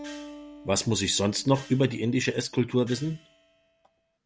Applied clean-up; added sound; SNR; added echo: none; Gong + Acoustic guitar; 19 dB; none.